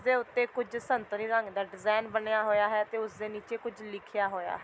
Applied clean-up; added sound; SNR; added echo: none; none; none; none.